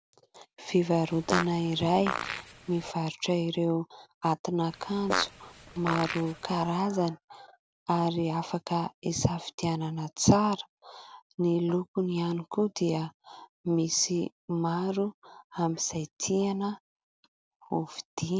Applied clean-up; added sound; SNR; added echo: none; Fart; 6 dB; none.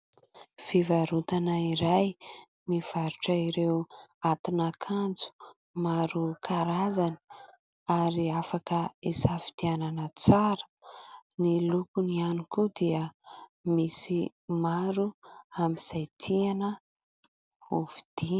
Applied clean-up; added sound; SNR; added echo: none; none; none; none.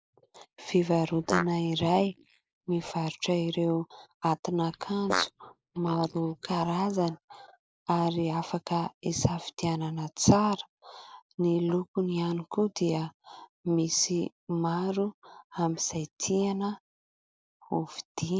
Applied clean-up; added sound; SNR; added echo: neural mask model Resemble Enhance denoiser.